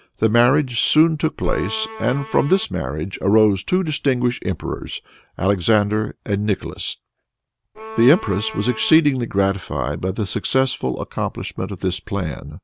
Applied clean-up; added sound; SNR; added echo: none; Bowed string instrument; 13 dB; none.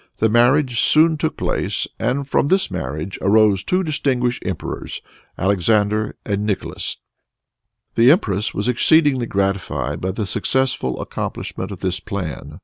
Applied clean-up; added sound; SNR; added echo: none; none; none; none.